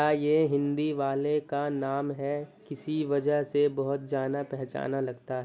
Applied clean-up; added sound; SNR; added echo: none; none; none; none.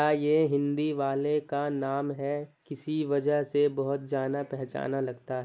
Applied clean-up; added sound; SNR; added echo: neural mask model Resemble Enhance denoiser.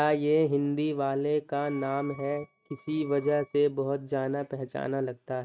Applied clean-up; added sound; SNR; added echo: neural mask model RNNoise.